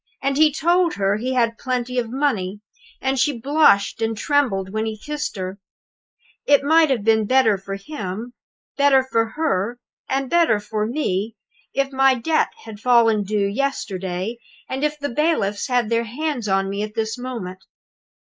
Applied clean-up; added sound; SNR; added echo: neural mask model Resemble Enhance denoiser.